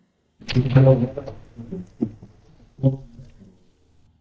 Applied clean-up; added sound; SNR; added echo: neural mask model DeepFilterNet 3.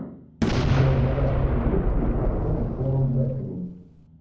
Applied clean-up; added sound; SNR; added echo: none; Boom; -1 dB; reverberation time 0.9 s.